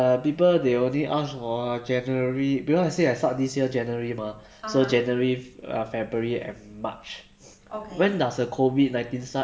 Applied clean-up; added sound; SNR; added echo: none; none; none; none.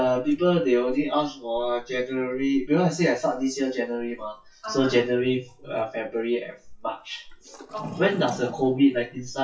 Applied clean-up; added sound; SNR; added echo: classical method WPE with log-MMSE.